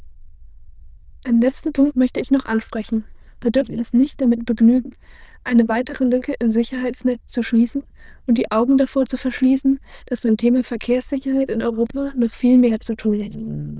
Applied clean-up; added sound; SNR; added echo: neural diffusion model UNIVERSE++.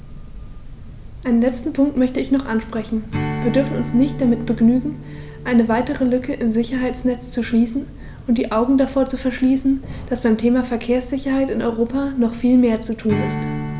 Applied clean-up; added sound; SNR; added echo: none; Strum; 13 dB; none.